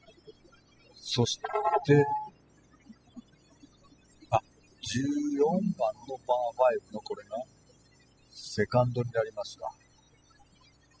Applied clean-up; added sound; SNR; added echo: classical method spectral subtraction.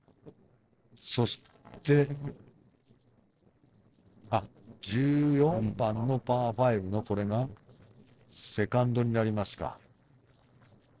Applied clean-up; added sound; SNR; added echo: neural separator model SepFormer DNS4.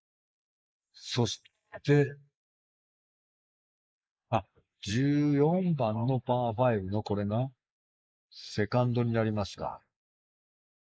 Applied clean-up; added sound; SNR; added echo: neural mask model Resemble Enhance denoiser.